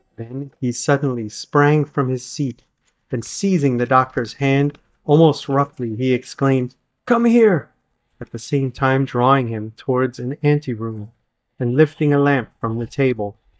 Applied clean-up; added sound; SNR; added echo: neural mask model DeepFilterNet 3.